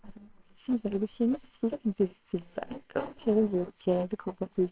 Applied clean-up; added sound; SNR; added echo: neural separator model SepFormer WHAMR!.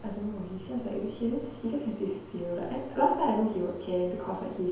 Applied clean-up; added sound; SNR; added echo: none; Mechanisms; 16 dB; reverberation time 0.9 s.